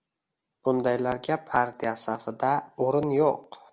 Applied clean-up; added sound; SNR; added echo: none; none; none; none.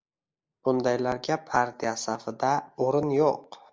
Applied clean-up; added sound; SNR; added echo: neural mask model Resemble Enhance denoiser.